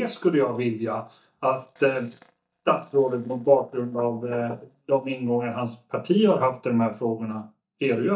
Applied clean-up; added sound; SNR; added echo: neural mask model DeepFilterNet 3.